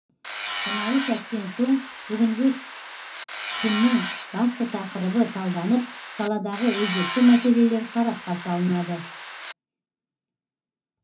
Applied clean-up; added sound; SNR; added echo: none; Tools; 4 dB; reverberation time 0.3 s.